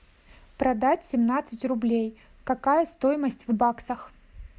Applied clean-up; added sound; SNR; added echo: none; none; none; none.